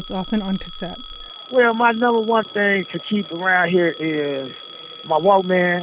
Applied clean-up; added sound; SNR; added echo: none; Telephone; 17 dB; none.